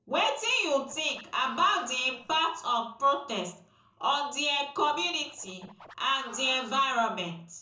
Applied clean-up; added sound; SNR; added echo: none; Scratching (performance technique); 20 dB; reverberation time 0.5 s.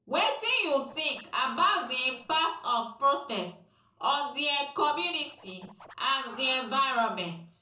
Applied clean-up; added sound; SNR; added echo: neural separator model SepFormer DNS4.